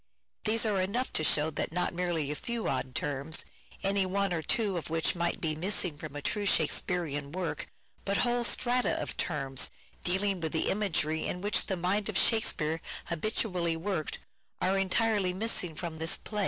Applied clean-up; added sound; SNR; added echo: none; none; none; none.